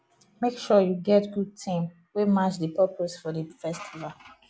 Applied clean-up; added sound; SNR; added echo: none; none; none; none.